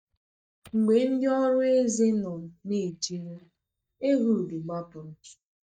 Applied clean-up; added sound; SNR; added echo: neural mask model DeepFilterNet 3.